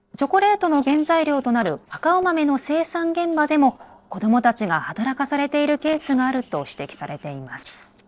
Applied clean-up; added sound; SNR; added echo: neural separator model SepFormer DNS4.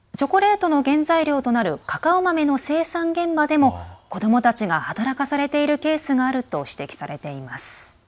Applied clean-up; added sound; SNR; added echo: none; none; none; none.